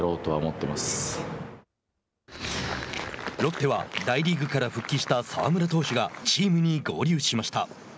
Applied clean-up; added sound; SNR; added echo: none; none; none; none.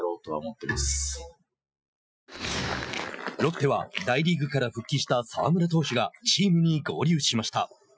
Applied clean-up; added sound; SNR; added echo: classical method Wiener filter.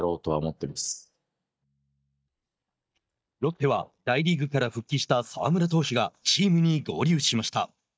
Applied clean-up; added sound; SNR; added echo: neural mask model DeepFilterNet 3.